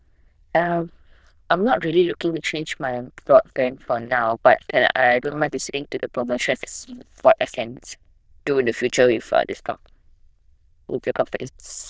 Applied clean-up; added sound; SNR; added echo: neural diffusion model UNIVERSE++.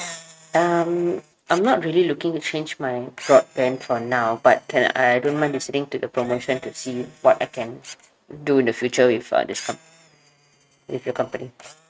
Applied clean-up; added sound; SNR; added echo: neural mask model RNNoise.